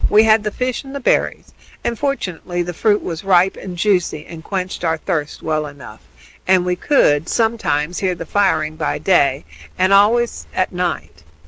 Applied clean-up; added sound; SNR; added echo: none; none; none; none.